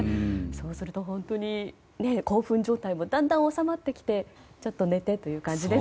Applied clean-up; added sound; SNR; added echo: none; none; none; none.